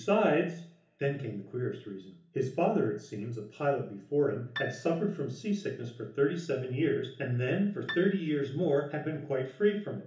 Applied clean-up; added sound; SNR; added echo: none; Piano; 15 dB; reverberation time 0.8 s.